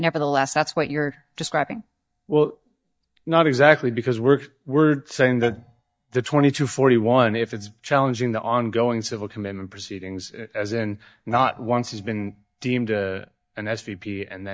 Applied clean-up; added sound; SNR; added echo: neural mask model DeepFilterNet 3.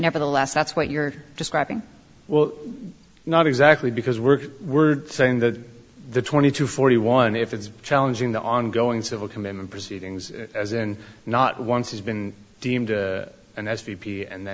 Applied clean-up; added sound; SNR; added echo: none; none; none; none.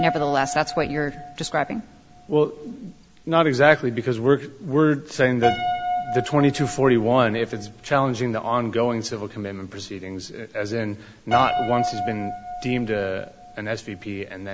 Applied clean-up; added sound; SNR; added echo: none; Piano; 9 dB; none.